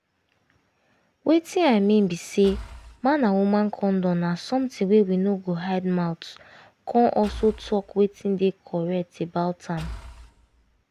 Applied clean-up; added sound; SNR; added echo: none; Engine / Car; 16 dB; none.